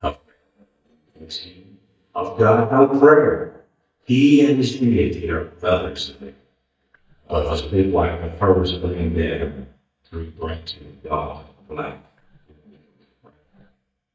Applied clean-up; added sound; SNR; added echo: neural mask model DeepFilterNet 3.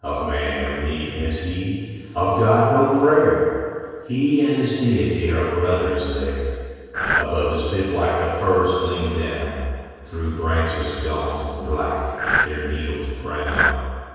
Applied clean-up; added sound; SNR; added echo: neural separator model SepFormer DNS4.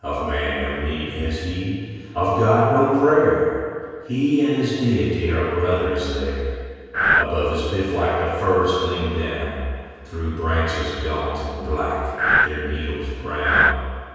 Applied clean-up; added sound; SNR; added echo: none; Breathing; -5 dB; reverberation time 1.9 s.